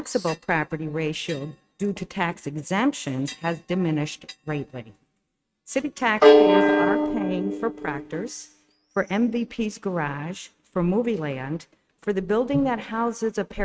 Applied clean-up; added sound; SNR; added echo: neural mask model RNNoise.